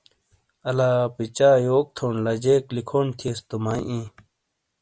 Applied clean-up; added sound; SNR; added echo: none; none; none; none.